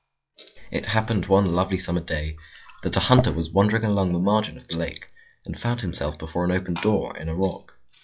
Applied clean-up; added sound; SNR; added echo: classical method log-MMSE.